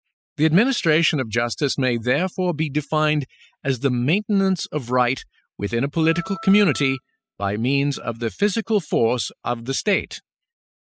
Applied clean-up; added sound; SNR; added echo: classical method spectral subtraction.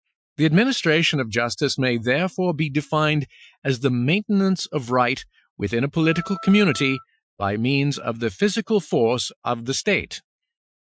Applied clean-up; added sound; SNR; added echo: classical method Wiener filter.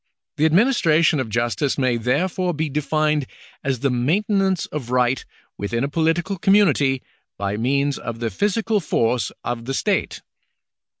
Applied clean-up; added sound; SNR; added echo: none; none; none; none.